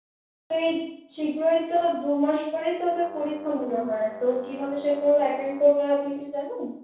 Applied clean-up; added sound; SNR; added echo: neural separator model SepFormer DNS4.